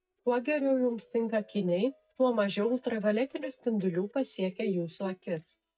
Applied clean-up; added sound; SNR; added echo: neural mask model DeepFilterNet 3.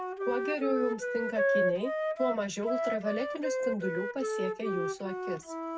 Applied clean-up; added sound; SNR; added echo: none; Wind instrument, woodwind instrument; -2 dB; reverberation time 0.4 s.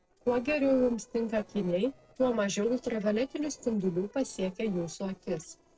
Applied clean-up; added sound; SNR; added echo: neural separator model SepFormer DNS4.